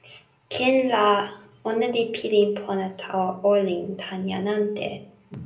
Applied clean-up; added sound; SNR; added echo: none; none; none; reverberation time 0.5 s.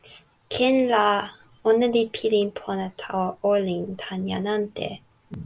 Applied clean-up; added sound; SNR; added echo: none; none; none; none.